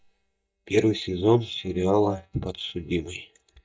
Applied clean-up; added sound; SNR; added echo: neural mask model DeepFilterNet 3.